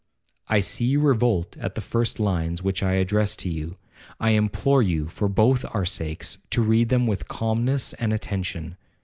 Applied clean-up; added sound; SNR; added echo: none; none; none; none.